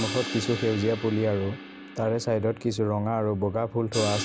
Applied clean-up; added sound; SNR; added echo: none; Crash cymbal; 10 dB; none.